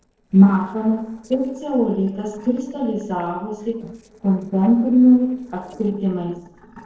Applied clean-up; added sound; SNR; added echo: neural separator model SepFormer DNS4.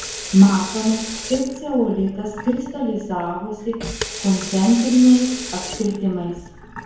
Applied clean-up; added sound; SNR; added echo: none; Sink (filling or washing) / Water tap, faucet; 12 dB; reverberation time 0.9 s.